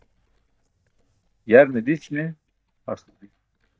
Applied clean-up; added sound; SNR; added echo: neural mask model DeepFilterNet 3.